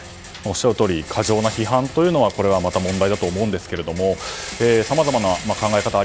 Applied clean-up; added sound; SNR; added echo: none; Rattle; 14 dB; none.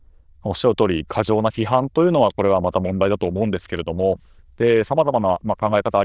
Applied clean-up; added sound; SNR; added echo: neural diffusion model UNIVERSE++.